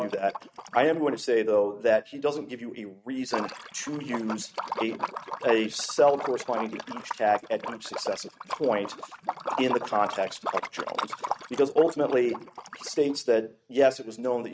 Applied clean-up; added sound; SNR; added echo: neural mask model RNNoise.